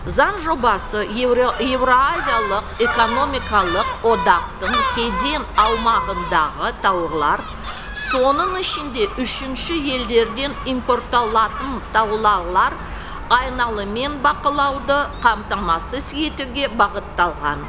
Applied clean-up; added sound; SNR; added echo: none; Gull, seagull; 8 dB; none.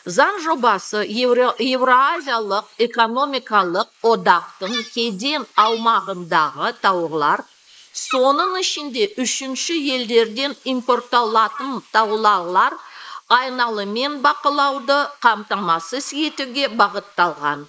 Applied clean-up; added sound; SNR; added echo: neural mask model Resemble Enhance denoiser.